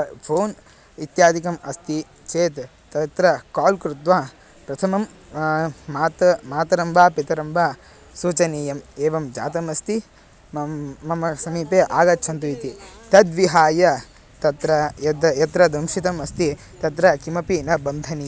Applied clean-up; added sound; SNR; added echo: none; none; none; none.